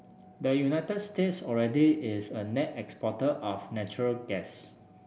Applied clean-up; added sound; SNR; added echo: none; none; none; none.